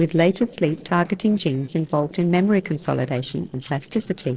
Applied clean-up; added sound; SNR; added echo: neural separator model SepFormer DNS4.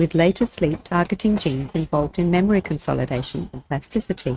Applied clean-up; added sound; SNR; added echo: neural mask model RNNoise.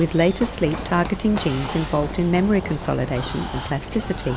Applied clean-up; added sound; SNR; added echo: none; Run + Water; 9 dB; none.